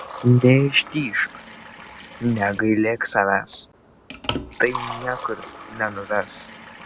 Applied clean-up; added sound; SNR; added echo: none; Liquid; 14 dB; none.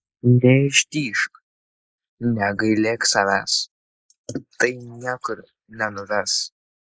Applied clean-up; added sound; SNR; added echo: neural mask model Resemble Enhance denoiser.